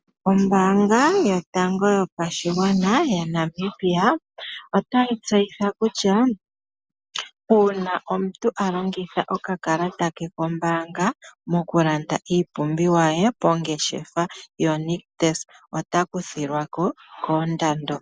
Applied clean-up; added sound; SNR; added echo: none; none; none; none.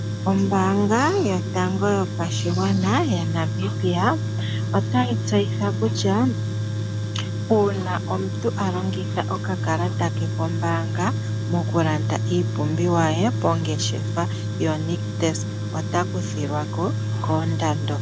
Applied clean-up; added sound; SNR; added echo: none; Tools; 1 dB; none.